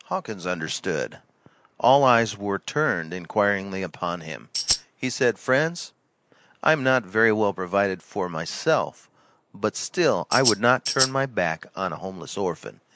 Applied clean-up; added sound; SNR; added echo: neural mask model Resemble Enhance denoiser.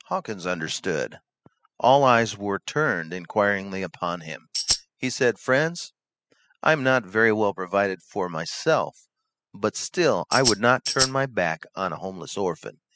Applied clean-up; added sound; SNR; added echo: classical method spectral subtraction.